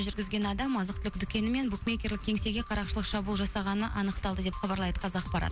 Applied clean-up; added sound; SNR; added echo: none; Dog; 20 dB; none.